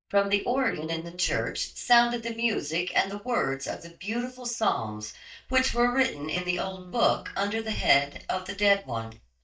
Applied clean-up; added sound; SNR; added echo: neural mask model DeepFilterNet 3.